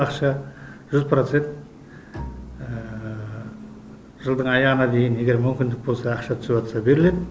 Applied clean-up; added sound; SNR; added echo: none; Bowed string instrument; 20 dB; none.